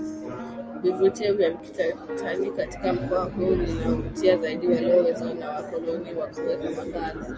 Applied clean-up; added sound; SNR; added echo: none; Piano; 11 dB; none.